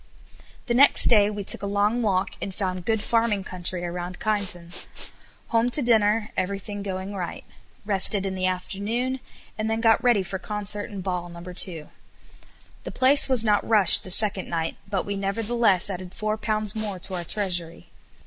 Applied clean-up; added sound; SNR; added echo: none; Respiratory sounds; 19 dB; none.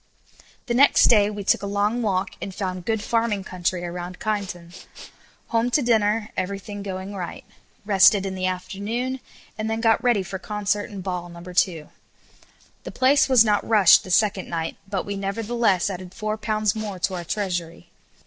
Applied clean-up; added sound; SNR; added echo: neural separator model SepFormer DNS4.